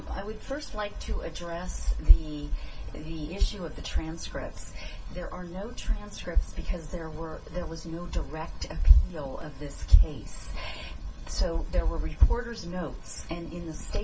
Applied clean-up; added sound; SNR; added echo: none; Crackle; 18 dB; reverberation time 0.2 s.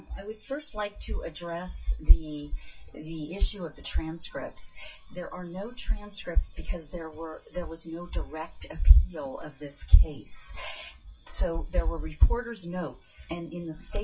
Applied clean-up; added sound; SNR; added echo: classical method WPE with log-MMSE.